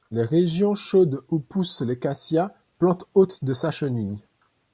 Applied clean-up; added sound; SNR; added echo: none; none; none; none.